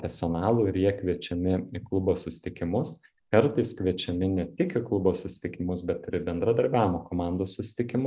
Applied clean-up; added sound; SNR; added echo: none; none; none; none.